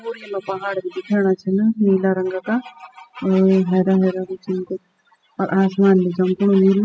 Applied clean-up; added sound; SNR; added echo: classical method spectral subtraction.